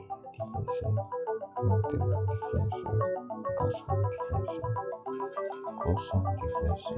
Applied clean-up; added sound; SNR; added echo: classical method log-MMSE.